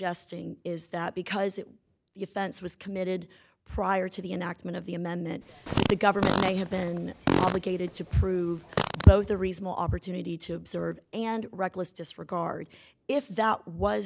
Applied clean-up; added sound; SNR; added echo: none; Fart; 2 dB; none.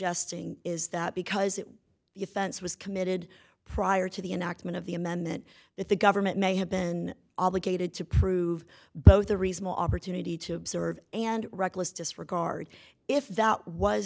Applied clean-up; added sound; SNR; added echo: none; none; none; none.